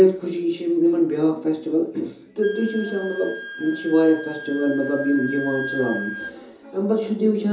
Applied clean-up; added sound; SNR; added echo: none; Wind instrument, woodwind instrument; 14 dB; reverberation time 0.6 s.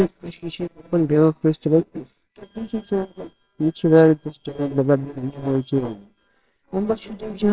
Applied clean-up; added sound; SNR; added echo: neural separator model SepFormer WHAMR!.